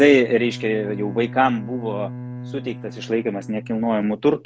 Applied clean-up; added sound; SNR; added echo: none; Bowed string instrument; 13 dB; none.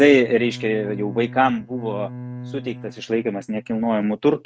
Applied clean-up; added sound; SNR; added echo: neural mask model RNNoise.